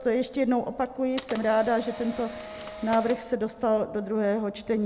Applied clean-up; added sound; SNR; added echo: none; Camera; 12 dB; none.